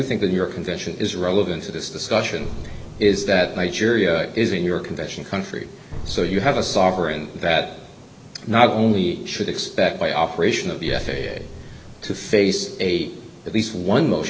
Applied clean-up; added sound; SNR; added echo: none; Drum; 15 dB; none.